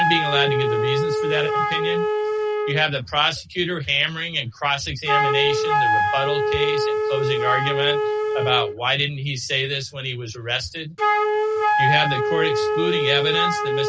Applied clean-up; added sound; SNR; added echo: none; Wind instrument, woodwind instrument; -2 dB; none.